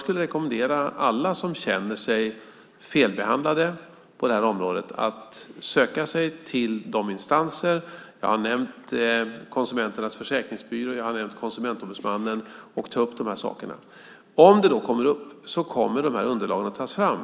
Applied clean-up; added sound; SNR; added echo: none; none; none; none.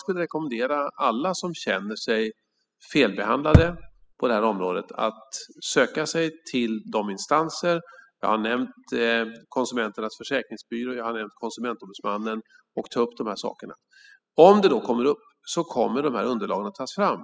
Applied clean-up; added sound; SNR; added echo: classical method spectral subtraction.